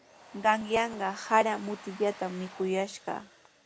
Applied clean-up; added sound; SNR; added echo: none; Domestic sounds, home sounds; 20 dB; none.